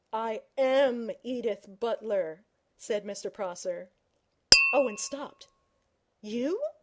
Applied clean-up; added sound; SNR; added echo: none; Tap; -5 dB; none.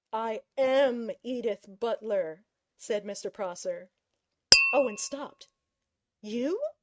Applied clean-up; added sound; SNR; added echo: neural mask model RNNoise.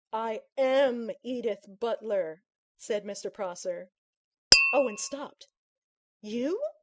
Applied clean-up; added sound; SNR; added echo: classical method spectral subtraction.